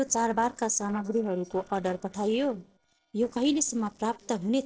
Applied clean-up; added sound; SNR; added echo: neural separator model SepFormer DNS4.